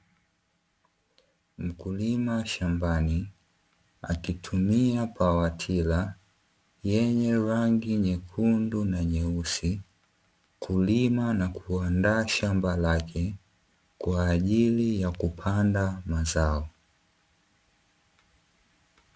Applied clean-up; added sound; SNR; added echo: none; none; none; none.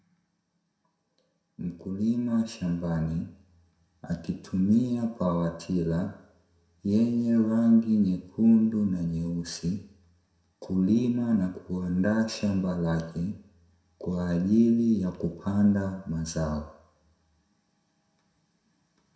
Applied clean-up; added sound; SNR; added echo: none; none; none; reverberation time 0.5 s.